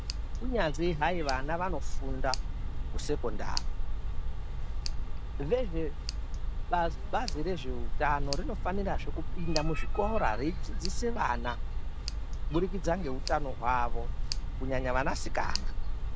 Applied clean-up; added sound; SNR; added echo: none; Tick; -4 dB; none.